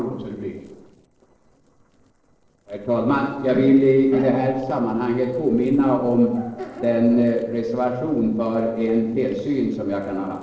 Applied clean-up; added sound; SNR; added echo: neural separator model SepFormer DNS4.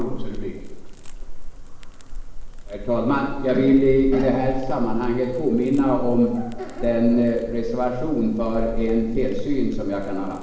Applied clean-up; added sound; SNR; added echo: none; Crackle; 5 dB; reverberation time 0.9 s.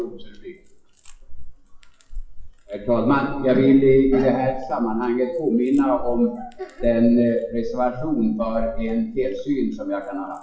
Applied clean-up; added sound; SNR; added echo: classical method WPE with log-MMSE.